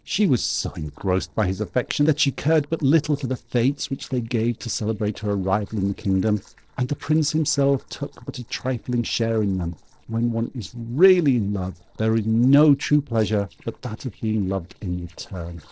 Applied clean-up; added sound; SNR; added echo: neural separator model SepFormer DNS4.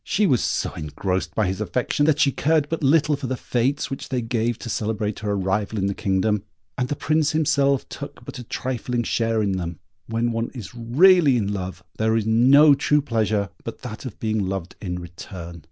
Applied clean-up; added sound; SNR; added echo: none; none; none; none.